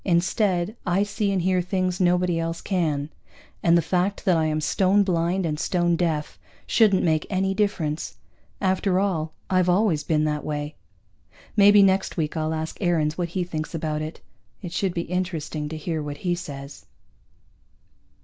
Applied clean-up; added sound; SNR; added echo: none; none; none; none.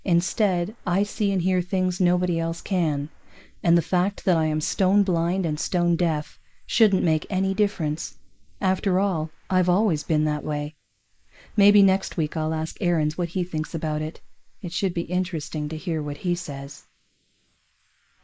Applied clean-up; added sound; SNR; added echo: neural mask model Resemble Enhance denoiser.